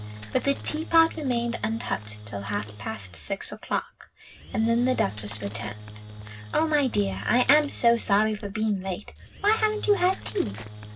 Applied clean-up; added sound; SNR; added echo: none; Engine / Drill; 13 dB; reverberation time 0.4 s.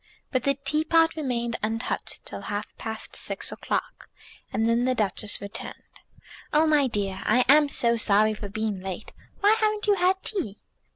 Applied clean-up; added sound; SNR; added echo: none; none; none; none.